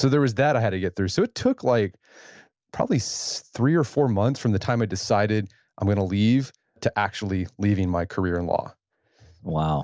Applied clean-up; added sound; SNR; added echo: none; none; none; none.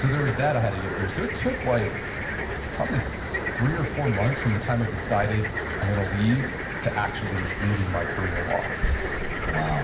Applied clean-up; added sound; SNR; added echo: none; Cricket; 0 dB; reverberation time 1.5 s.